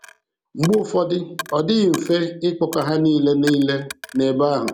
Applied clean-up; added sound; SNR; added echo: none; Coin (dropping); 17 dB; none.